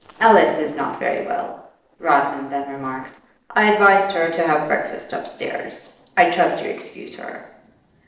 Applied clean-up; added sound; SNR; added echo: neural separator model SepFormer DNS4.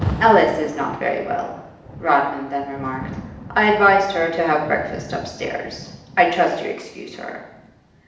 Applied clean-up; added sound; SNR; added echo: none; Rain; 13 dB; reverberation time 0.8 s.